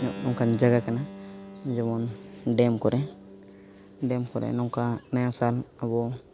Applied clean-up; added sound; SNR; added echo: none; Keyboard (musical); 16 dB; none.